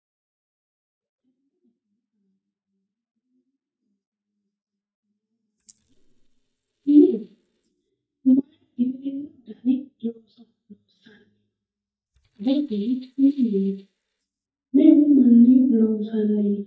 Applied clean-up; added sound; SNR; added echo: neural mask model DeepFilterNet 3.